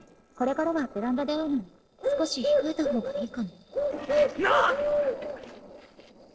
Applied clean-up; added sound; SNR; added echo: neural separator model SepFormer DNS4.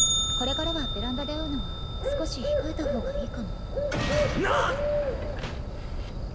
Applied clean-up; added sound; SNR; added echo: none; Bird + Bell; -4 dB; none.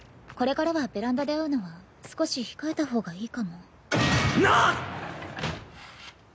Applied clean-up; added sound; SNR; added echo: none; none; none; none.